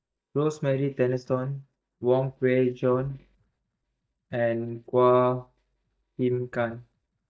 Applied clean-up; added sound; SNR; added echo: neural mask model DeepFilterNet 3.